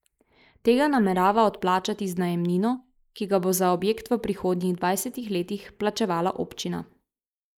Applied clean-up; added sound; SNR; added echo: neural mask model Resemble Enhance denoiser.